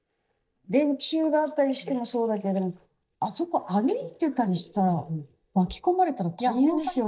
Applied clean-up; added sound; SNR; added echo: neural mask model DeepFilterNet 3.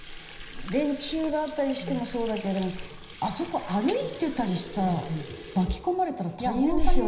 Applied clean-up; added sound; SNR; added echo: none; Sink (filling or washing) / Water tap, faucet; 2 dB; reverberation time 0.9 s.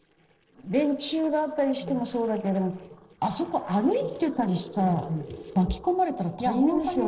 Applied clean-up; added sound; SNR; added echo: neural separator model SepFormer DNS4.